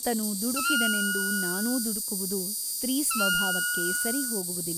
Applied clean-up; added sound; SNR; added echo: none; Wind instrument, woodwind instrument + Insect; -3 dB; none.